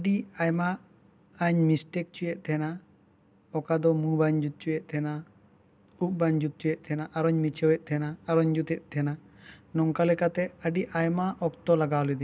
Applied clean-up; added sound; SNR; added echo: none; none; none; none.